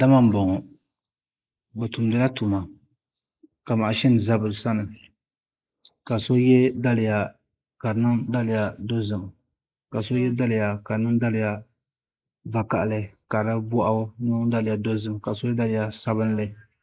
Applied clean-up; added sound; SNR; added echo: neural mask model Resemble Enhance denoiser.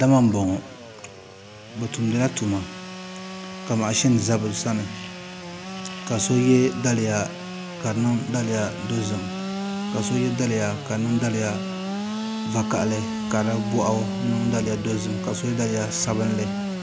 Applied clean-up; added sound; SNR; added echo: none; Sawing / Engine; 7 dB; none.